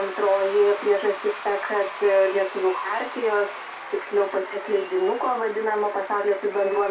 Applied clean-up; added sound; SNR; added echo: none; Applause / Crowd / Cheering; 13 dB; reverberation time 0.2 s.